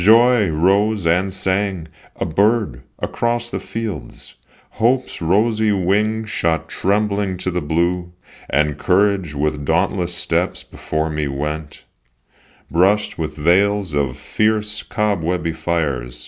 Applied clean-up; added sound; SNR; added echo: none; none; none; none.